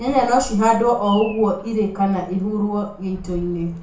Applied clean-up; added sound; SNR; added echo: none; Bird vocalization, bird call, bird song; 19 dB; reverberation time 0.6 s.